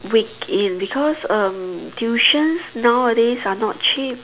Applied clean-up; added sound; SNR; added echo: none; none; none; none.